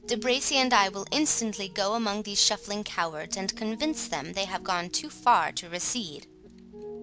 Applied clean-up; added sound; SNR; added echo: none; Piano; 17 dB; none.